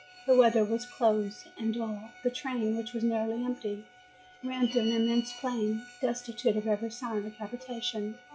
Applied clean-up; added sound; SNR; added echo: classical method log-MMSE.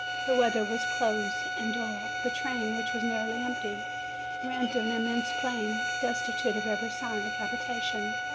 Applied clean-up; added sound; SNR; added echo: none; Bowed string instrument; 0 dB; none.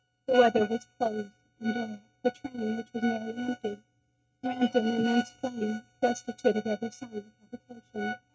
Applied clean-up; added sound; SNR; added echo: neural mask model RNNoise.